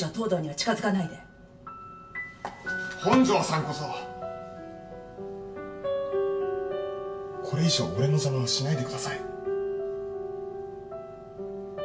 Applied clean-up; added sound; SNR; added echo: none; none; none; reverberation time 0.2 s.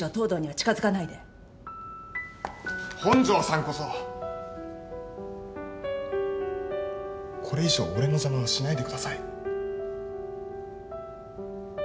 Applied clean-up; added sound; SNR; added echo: none; none; none; none.